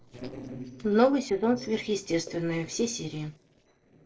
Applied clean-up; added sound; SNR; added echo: neural separator model SepFormer DNS4.